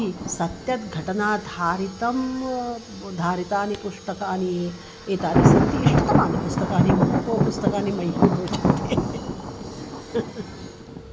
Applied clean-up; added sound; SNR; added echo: none; Thunder; -2 dB; none.